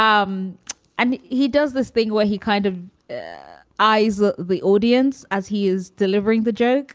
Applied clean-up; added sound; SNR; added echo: none; none; none; none.